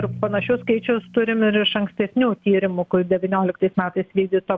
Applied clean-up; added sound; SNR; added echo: none; Drum; 19 dB; none.